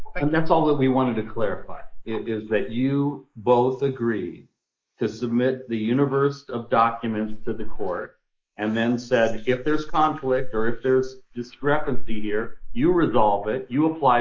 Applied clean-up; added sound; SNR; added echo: neural mask model Resemble Enhance denoiser.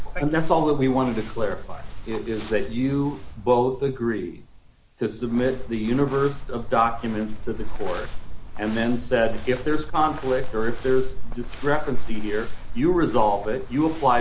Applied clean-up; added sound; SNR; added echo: none; Crumpling, crinkling; 1 dB; none.